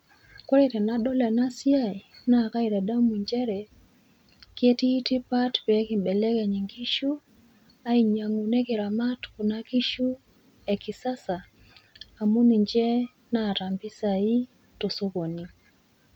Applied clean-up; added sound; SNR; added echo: none; none; none; none.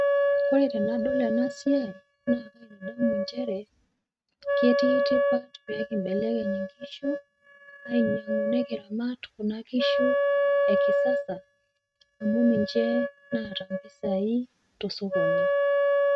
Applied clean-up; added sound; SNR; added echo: neural mask model RNNoise.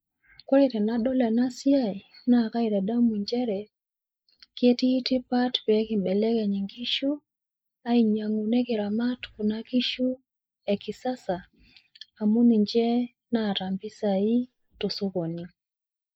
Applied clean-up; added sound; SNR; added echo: neural mask model Resemble Enhance denoiser.